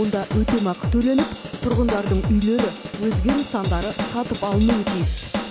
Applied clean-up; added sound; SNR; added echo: none; Drum / Drum kit; 2 dB; none.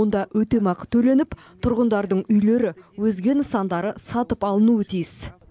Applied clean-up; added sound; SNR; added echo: none; none; none; none.